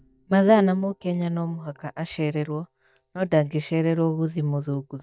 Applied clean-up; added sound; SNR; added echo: neural mask model DeepFilterNet 3.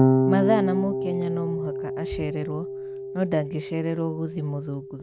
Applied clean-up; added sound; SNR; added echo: none; Electric guitar / Bass guitar; -1 dB; none.